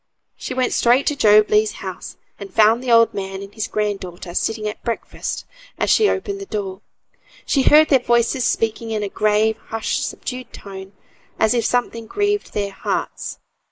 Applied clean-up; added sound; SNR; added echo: neural mask model Resemble Enhance denoiser.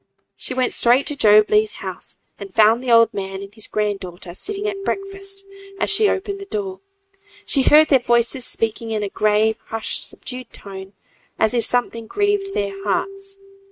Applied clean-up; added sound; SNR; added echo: neural mask model RNNoise.